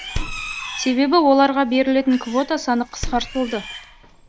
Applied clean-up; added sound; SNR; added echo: none; Livestock, farm animals, working animals + Door; 11 dB; none.